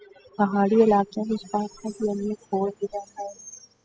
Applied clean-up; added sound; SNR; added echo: classical method spectral subtraction.